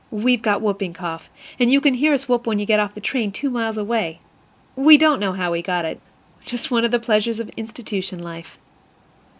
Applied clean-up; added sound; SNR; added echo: none; none; none; none.